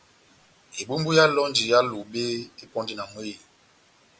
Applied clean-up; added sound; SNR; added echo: none; none; none; none.